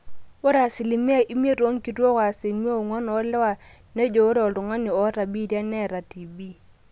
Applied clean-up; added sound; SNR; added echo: none; none; none; none.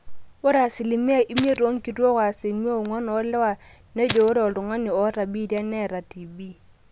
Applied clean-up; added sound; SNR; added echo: none; Fire; 11 dB; none.